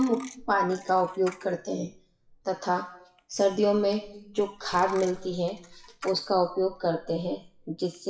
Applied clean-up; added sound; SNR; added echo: classical method WPE with log-MMSE.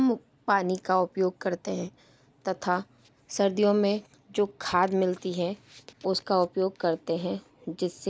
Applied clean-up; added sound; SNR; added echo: none; none; none; none.